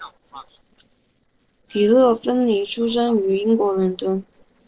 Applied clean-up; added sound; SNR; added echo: neural separator model SepFormer DNS4.